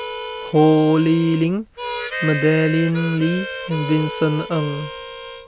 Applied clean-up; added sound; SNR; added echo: none; Harmonica; 10 dB; none.